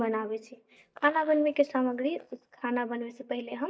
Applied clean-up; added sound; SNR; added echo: neural mask model DeepFilterNet 3.